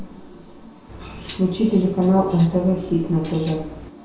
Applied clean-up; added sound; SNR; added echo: none; Cutlery, silverware; 14 dB; reverberation time 0.7 s.